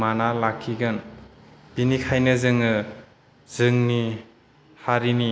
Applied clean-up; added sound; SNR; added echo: none; none; none; none.